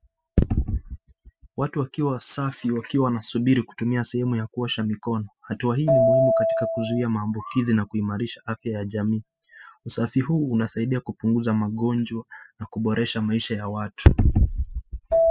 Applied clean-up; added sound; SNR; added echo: classical method spectral subtraction.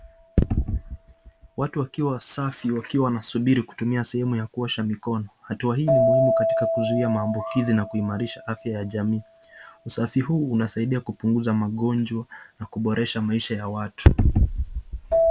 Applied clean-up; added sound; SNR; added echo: none; Keyboard (musical); 5 dB; none.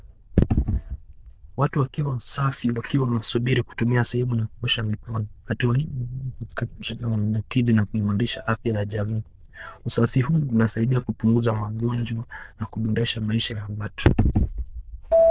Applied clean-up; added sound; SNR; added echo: neural diffusion model UNIVERSE++.